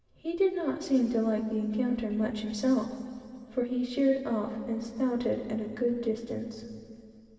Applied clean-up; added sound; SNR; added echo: none; none; none; reverberation time 2.6 s.